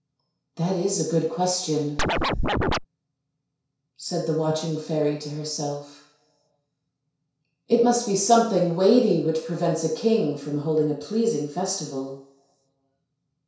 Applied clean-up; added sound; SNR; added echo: none; Scratching (performance technique); -2 dB; reverberation time 0.6 s.